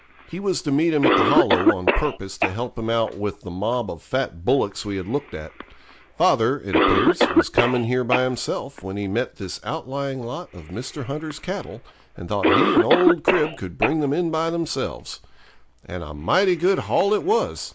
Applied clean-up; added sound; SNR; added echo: none; Cough; 2 dB; none.